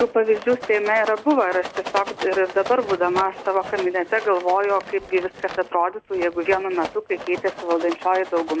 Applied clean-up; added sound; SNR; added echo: none; Rattle; 13 dB; none.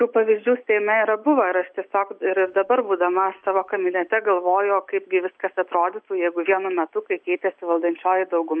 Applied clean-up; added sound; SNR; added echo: none; none; none; none.